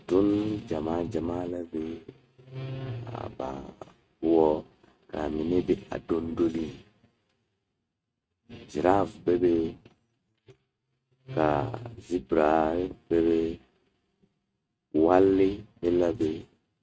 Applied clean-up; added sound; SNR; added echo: neural mask model RNNoise.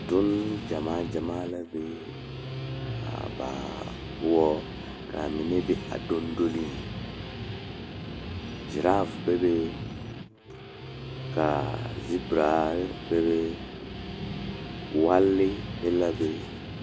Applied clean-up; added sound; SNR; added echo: none; Guitar; 7 dB; none.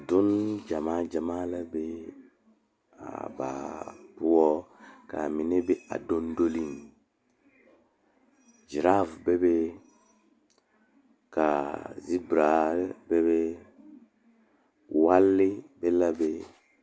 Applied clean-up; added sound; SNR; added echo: none; none; none; none.